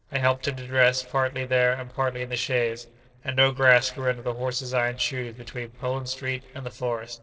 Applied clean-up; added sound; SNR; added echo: neural separator model SepFormer DNS4.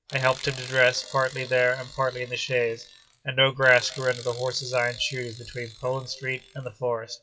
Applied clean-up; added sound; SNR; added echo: classical method WPE with log-MMSE.